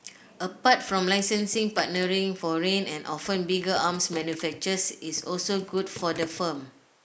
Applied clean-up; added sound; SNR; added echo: neural mask model Resemble Enhance denoiser.